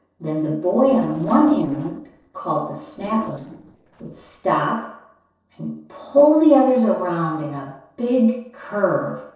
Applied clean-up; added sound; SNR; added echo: neural separator model SepFormer DNS4.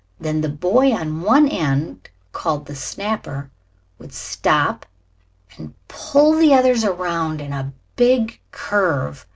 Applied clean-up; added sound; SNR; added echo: none; none; none; none.